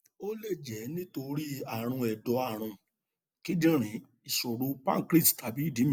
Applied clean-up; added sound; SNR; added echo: none; none; none; none.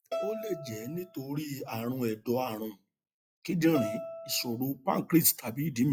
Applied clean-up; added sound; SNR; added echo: classical method log-MMSE.